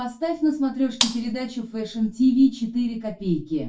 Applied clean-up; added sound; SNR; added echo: none; Gunshot, gunfire; 6 dB; reverberation time 0.2 s.